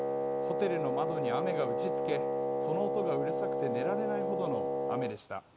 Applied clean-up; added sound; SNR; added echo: none; Wind instrument, woodwind instrument; -5 dB; none.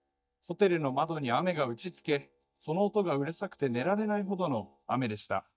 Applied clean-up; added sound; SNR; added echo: neural mask model DeepFilterNet 3.